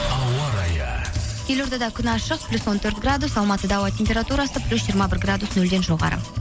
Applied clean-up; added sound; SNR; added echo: none; Domestic sounds, home sounds; 17 dB; none.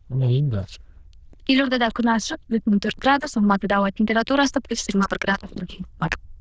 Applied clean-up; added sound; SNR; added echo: neural diffusion model UNIVERSE++.